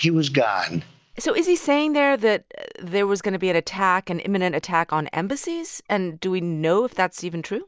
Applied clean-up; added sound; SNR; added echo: none; none; none; none.